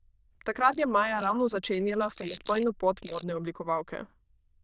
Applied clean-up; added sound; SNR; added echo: neural diffusion model UNIVERSE++.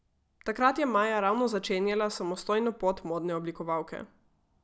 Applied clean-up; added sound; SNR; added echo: none; none; none; none.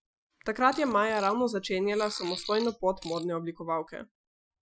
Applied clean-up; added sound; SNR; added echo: classical method Wiener filter.